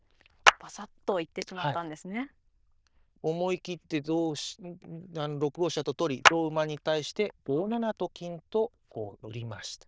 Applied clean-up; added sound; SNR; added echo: neural diffusion model UNIVERSE++.